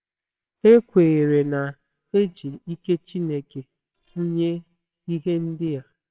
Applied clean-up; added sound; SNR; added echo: neural separator model SepFormer WHAMR!.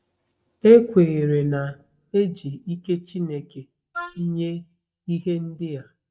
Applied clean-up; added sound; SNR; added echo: neural mask model DeepFilterNet 3.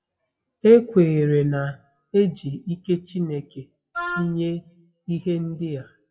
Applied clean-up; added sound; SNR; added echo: classical method WPE with log-MMSE.